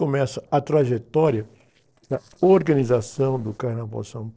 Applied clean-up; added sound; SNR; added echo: neural separator model SepFormer DNS4.